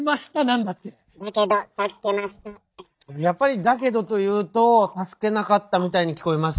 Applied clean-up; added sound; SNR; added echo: neural mask model DeepFilterNet 3.